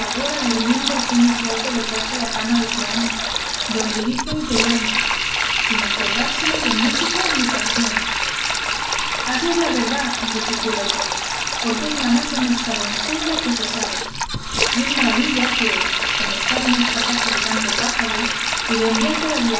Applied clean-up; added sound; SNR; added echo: none; Sink (filling or washing); -2 dB; reverberation time 0.7 s.